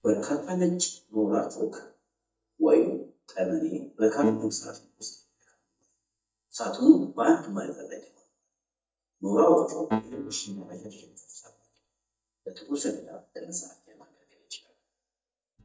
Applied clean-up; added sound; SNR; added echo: neural mask model DeepFilterNet 3.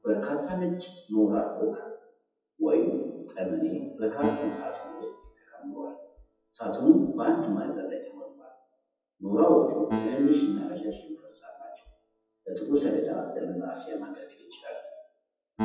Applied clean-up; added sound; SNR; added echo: classical method WPE with log-MMSE.